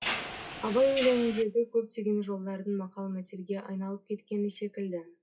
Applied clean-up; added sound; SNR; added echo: classical method WPE with log-MMSE.